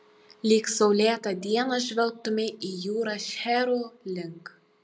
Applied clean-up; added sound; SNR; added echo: none; none; none; none.